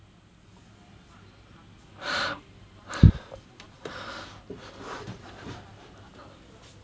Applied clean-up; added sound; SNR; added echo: none; none; none; none.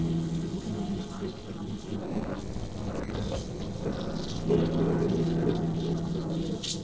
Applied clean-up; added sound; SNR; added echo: neural separator model SepFormer DNS4.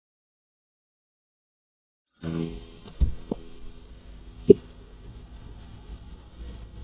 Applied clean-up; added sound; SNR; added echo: neural mask model DeepFilterNet 3.